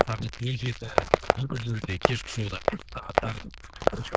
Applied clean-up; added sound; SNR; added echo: neural diffusion model UNIVERSE++.